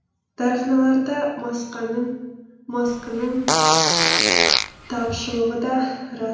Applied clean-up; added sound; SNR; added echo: none; Fart; -4 dB; reverberation time 1.0 s.